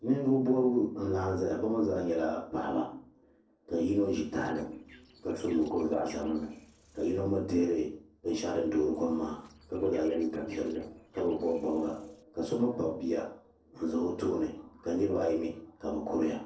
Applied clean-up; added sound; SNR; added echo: neural separator model SepFormer DNS4.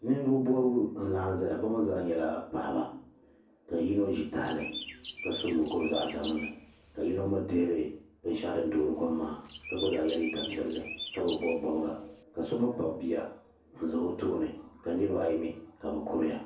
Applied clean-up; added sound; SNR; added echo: none; Chirp, tweet; 11 dB; reverberation time 0.5 s.